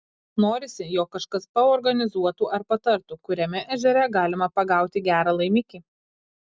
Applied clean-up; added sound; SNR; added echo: none; none; none; none.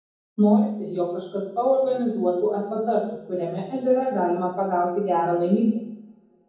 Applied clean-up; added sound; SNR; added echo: none; none; none; reverberation time 1.2 s.